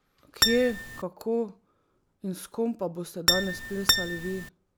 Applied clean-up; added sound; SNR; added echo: none; Acoustic guitar; -4 dB; none.